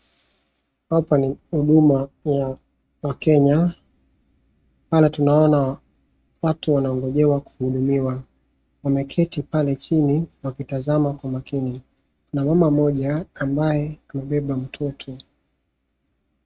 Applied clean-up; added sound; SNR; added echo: neural mask model RNNoise.